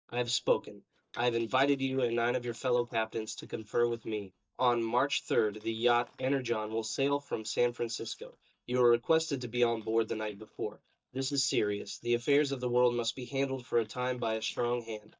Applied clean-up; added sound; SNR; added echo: neural mask model DeepFilterNet 3.